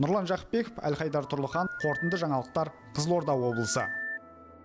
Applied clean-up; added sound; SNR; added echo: none; Telephone; 10 dB; none.